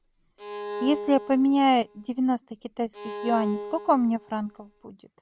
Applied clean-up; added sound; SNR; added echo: none; Bowed string instrument; 12 dB; none.